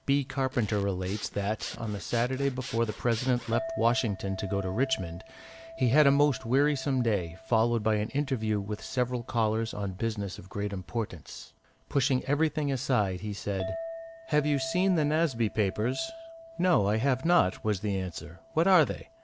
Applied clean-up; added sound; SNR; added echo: none; Zipper (clothing) / Sawing + Chink, clink; 16 dB; none.